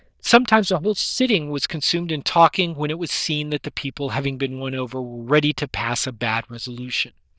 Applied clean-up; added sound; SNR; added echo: neural diffusion model UNIVERSE++.